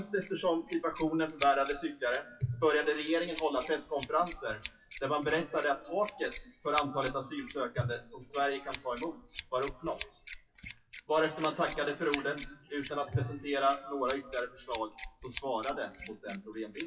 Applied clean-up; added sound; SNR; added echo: classical method WPE with log-MMSE.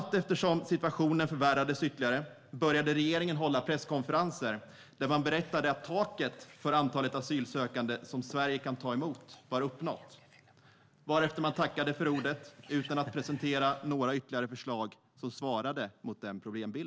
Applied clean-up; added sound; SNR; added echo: none; none; none; none.